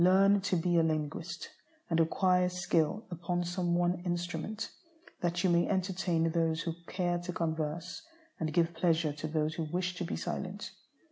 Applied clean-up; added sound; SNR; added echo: none; none; none; none.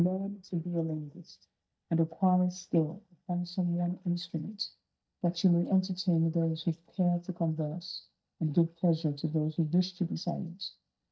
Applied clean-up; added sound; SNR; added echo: neural mask model DeepFilterNet 3.